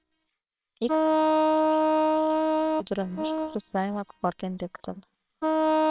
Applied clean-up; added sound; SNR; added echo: neural separator model SepFormer WHAMR!.